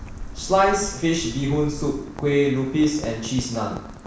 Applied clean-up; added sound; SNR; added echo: none; Rain; 13 dB; reverberation time 0.7 s.